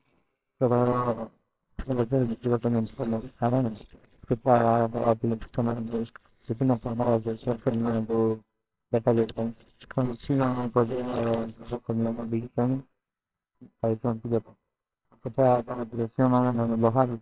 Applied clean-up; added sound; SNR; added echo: neural separator model SepFormer WHAMR!.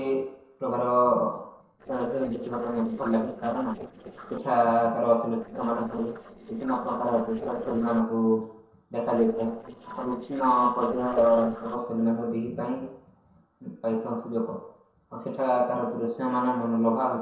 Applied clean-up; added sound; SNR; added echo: neural separator model SepFormer DNS4.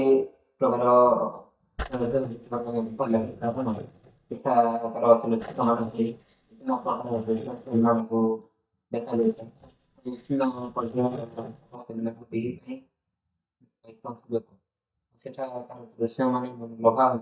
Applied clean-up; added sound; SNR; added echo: neural mask model DeepFilterNet 3.